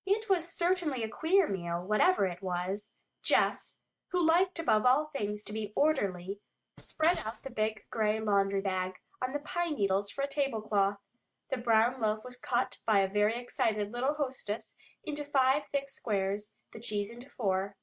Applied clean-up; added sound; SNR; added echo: neural mask model RNNoise.